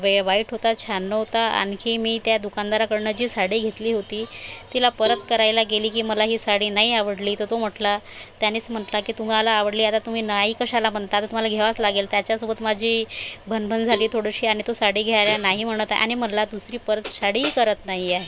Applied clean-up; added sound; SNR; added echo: none; Cowbell; 14 dB; none.